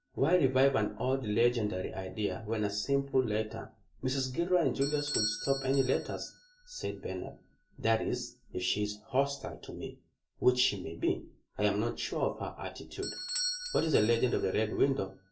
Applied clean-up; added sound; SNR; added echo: none; Bell / Doorbell; 13 dB; reverberation time 0.2 s.